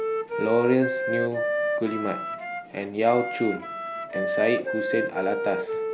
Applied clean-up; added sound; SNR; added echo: none; Wind instrument, woodwind instrument; 2 dB; none.